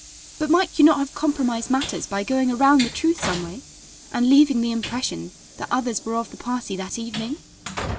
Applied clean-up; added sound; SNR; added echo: none; Train; 13 dB; none.